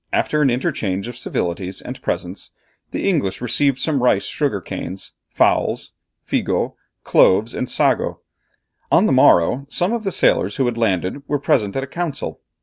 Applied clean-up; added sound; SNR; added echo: none; none; none; none.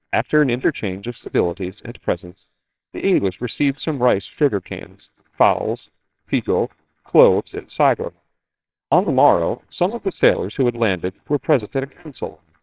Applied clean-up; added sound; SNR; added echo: neural separator model SepFormer WHAMR!.